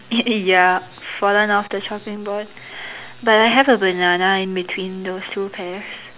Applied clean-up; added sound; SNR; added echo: none; none; none; none.